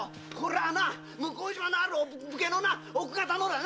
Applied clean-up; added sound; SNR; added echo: none; Bowed string instrument; 18 dB; none.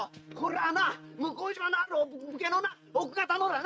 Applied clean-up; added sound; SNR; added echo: neural mask model RNNoise.